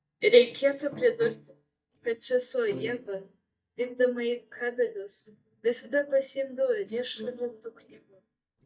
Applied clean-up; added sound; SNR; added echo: neural mask model DeepFilterNet 3.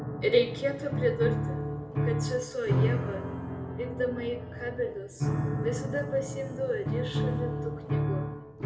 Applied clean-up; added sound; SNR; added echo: none; Piano; -1 dB; reverberation time 1.3 s.